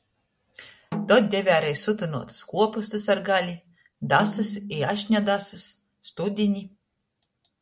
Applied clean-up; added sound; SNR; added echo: none; Snare drum; 11 dB; none.